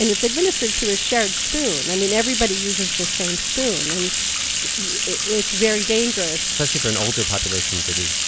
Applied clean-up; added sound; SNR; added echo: none; Bathtub (filling or washing); -2 dB; none.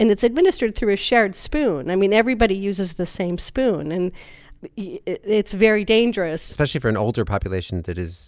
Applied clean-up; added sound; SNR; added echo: none; none; none; none.